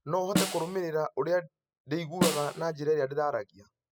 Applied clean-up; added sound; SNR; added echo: classical method spectral subtraction.